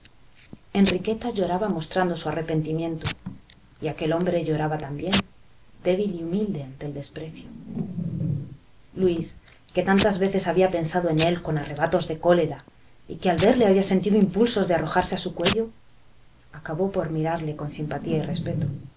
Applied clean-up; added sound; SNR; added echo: none; Packing tape, duct tape / Tearing; 9 dB; none.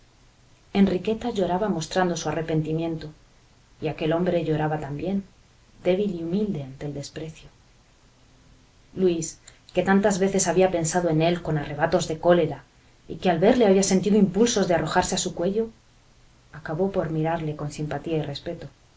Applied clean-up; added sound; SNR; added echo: none; none; none; none.